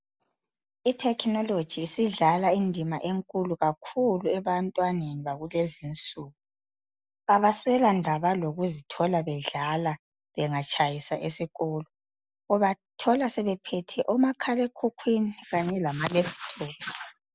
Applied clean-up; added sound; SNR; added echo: none; none; none; none.